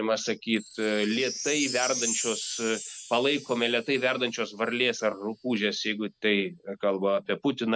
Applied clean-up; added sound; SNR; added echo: none; Wind chime; 11 dB; none.